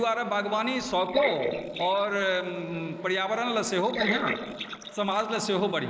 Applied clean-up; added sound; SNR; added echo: neural mask model Resemble Enhance denoiser.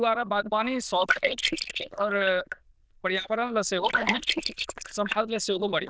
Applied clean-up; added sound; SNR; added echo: neural diffusion model UNIVERSE++.